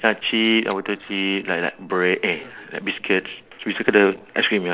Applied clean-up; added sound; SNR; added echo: neural separator model SepFormer DNS4.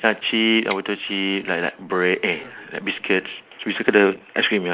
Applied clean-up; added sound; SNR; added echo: neural mask model Resemble Enhance denoiser.